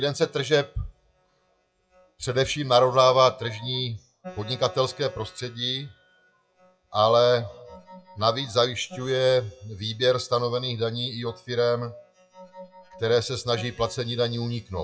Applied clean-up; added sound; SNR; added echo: classical method WPE with log-MMSE.